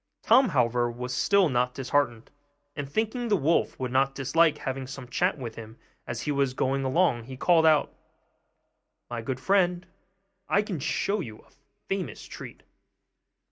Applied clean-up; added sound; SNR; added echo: none; none; none; none.